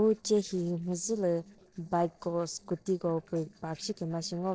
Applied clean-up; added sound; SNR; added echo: neural separator model SepFormer DNS4.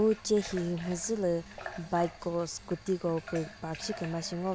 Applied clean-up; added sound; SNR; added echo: none; Water tap, faucet / Water; 15 dB; none.